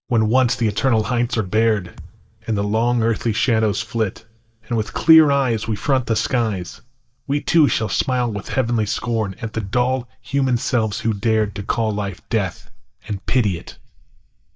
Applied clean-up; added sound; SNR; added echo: neural mask model DeepFilterNet 3.